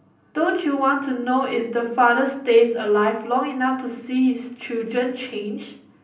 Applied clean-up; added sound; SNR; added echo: none; none; none; reverberation time 0.6 s.